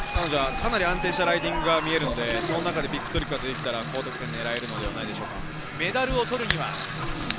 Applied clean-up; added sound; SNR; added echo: none; Hands + Tools; 8 dB; none.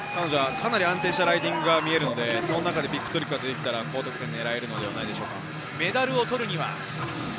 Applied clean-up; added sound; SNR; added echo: none; none; none; none.